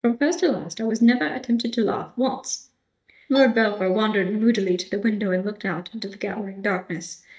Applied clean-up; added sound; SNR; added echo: neural mask model DeepFilterNet 3.